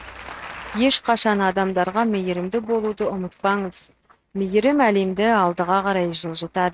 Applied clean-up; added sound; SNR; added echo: neural mask model RNNoise.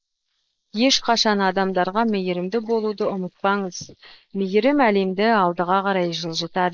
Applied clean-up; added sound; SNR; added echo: neural mask model Resemble Enhance denoiser.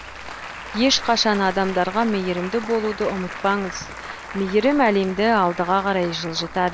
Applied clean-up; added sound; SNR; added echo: none; Applause; 12 dB; none.